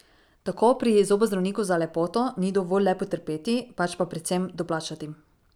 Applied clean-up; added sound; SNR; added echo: none; none; none; none.